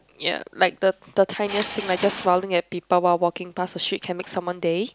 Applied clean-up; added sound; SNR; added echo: none; Subway, metro, underground / Engine; 8 dB; none.